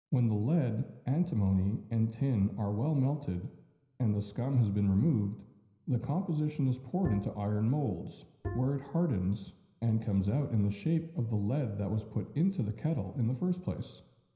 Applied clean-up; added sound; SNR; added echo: none; Bowed string instrument; 11 dB; reverberation time 0.9 s.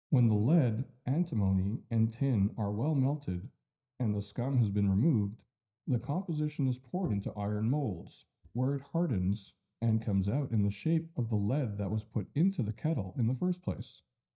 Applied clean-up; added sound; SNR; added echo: neural mask model DeepFilterNet 3.